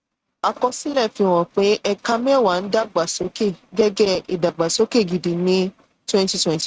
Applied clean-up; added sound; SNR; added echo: neural mask model RNNoise.